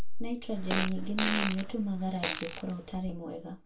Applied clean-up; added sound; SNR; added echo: none; Fart; 6 dB; reverberation time 0.2 s.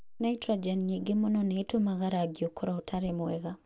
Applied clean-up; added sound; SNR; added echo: none; none; none; none.